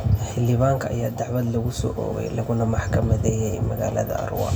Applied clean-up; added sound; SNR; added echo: none; none; none; reverberation time 0.5 s.